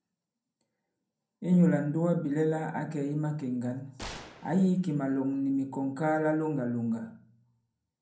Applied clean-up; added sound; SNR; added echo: none; Gunshot, gunfire; 20 dB; reverberation time 0.6 s.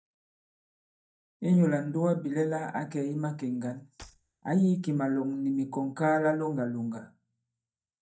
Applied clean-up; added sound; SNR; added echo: neural mask model DeepFilterNet 3.